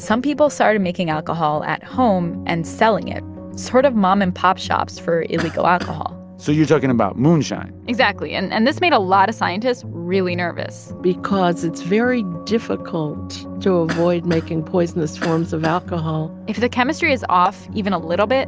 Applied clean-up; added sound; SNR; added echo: none; Cough; 15 dB; none.